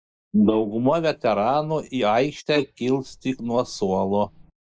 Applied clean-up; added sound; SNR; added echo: neural mask model Resemble Enhance denoiser.